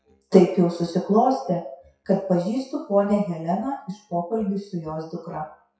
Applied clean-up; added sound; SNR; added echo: classical method WPE with log-MMSE.